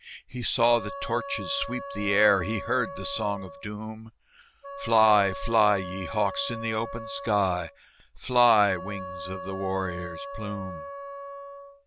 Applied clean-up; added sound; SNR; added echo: none; Wind instrument, woodwind instrument; 11 dB; none.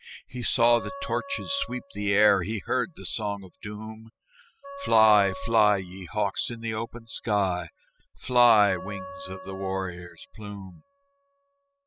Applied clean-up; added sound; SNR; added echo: classical method spectral subtraction.